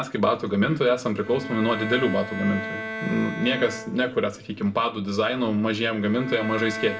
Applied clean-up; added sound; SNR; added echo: none; Bowed string instrument; 11 dB; reverberation time 0.4 s.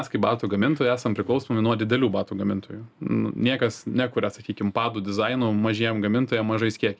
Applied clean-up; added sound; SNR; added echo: none; none; none; none.